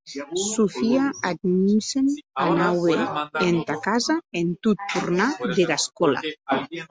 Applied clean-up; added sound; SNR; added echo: none; none; none; none.